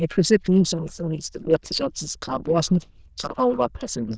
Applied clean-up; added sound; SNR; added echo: neural diffusion model UNIVERSE++.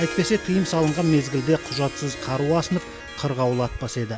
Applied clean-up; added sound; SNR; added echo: none; Harp; 12 dB; none.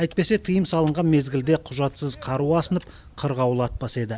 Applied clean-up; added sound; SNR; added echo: none; none; none; none.